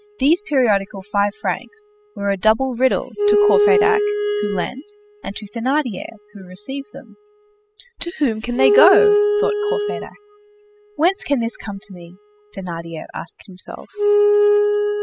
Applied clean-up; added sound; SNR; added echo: classical method spectral subtraction.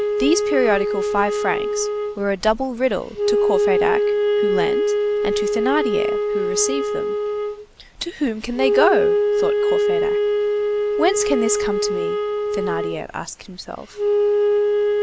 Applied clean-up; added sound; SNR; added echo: none; Wind instrument, woodwind instrument; -4 dB; none.